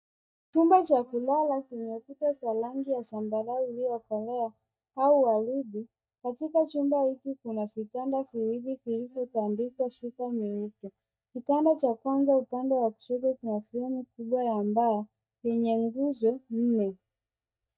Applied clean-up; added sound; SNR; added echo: neural mask model DeepFilterNet 3.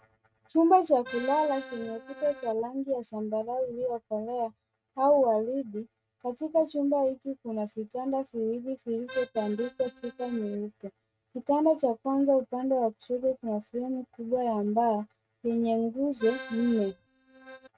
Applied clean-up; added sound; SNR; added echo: neural mask model RNNoise.